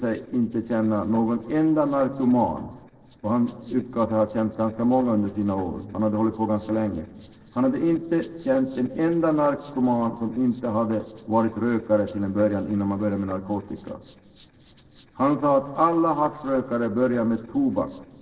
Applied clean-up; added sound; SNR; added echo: neural separator model SepFormer DNS4.